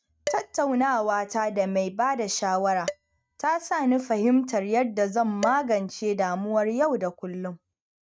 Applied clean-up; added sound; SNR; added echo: neural mask model RNNoise.